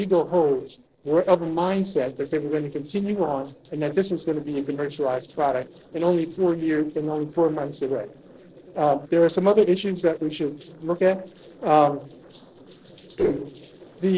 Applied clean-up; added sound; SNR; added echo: neural separator model SepFormer DNS4.